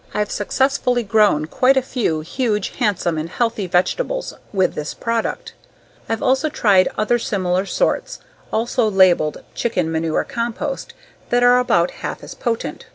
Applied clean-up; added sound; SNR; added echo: none; none; none; none.